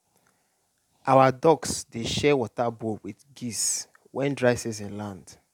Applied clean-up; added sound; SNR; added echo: none; none; none; none.